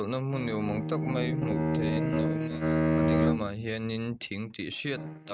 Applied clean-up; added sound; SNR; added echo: neural mask model RNNoise.